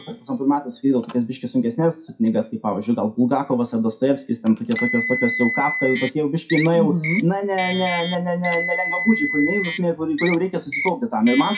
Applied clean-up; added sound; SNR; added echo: classical method WPE with log-MMSE.